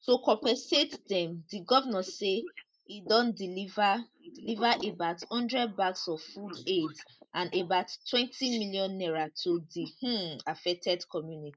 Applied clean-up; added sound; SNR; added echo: neural mask model Resemble Enhance denoiser.